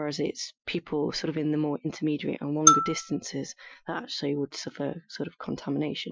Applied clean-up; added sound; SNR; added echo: classical method Wiener filter.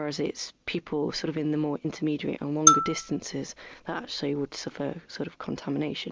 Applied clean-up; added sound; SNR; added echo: none; Marimba, xylophone; -3 dB; none.